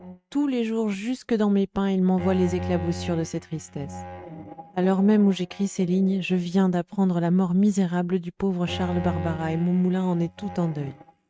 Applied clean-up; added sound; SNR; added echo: neural mask model RNNoise.